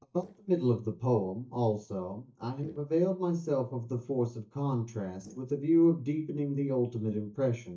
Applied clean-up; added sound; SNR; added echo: neural mask model DeepFilterNet 3.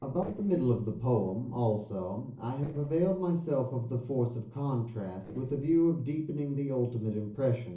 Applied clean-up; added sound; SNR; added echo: neural separator model SepFormer DNS4.